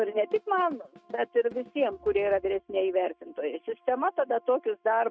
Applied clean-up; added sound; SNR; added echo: neural mask model RNNoise.